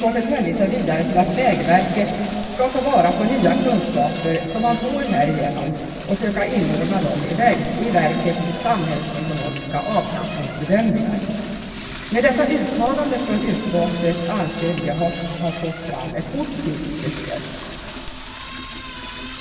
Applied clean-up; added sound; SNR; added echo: none; Toilet flush / Door; 14 dB; reverberation time 2.6 s.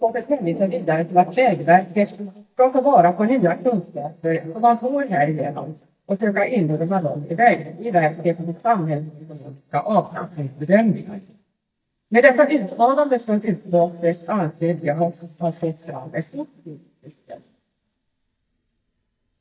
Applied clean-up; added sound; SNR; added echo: neural mask model DeepFilterNet 3.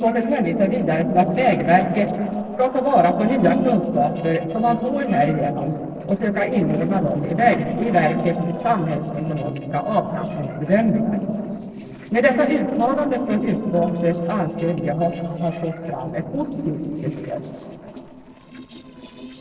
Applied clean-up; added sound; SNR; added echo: neural separator model SepFormer DNS4.